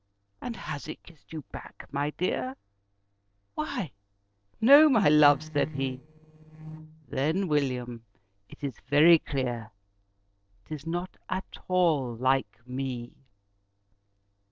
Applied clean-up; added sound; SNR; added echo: neural separator model SepFormer DNS4.